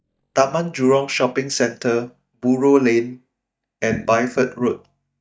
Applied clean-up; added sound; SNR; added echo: neural mask model DeepFilterNet 3.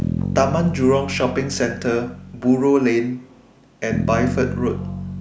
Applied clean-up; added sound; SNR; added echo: none; Bass guitar; 6 dB; none.